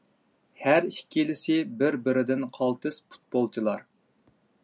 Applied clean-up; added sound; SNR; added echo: none; none; none; none.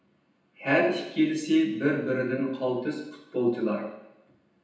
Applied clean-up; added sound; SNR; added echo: none; none; none; reverberation time 0.9 s.